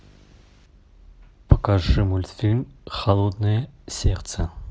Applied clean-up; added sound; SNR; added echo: none; none; none; none.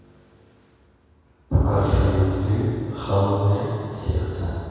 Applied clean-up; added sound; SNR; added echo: none; none; none; reverberation time 2.2 s.